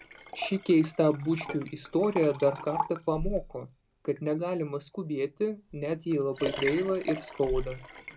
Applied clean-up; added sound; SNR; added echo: none; Liquid; 9 dB; none.